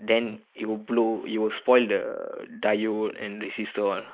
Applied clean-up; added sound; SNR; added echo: neural mask model Resemble Enhance denoiser.